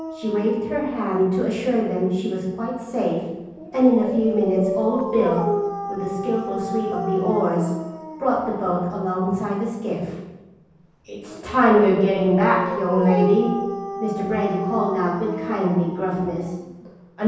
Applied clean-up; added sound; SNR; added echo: none; Dog; 9 dB; reverberation time 1.1 s.